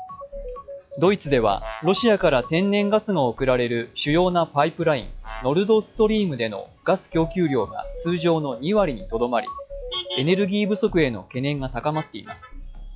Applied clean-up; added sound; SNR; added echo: classical method log-MMSE.